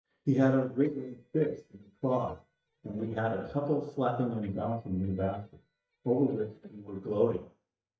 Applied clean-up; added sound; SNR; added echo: neural mask model DeepFilterNet 3.